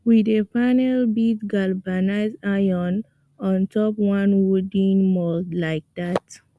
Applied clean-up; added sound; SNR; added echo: none; none; none; none.